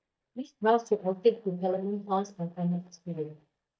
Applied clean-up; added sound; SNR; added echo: neural mask model DeepFilterNet 3.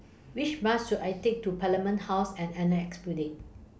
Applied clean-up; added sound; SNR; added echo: none; none; none; none.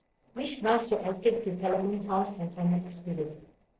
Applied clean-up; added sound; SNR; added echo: neural separator model SepFormer DNS4.